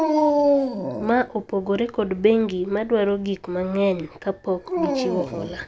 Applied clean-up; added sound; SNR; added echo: none; Dog; 2 dB; none.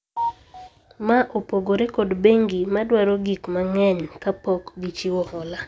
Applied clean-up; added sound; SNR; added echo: none; none; none; none.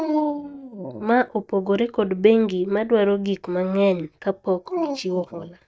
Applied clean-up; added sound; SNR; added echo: neural mask model DeepFilterNet 3.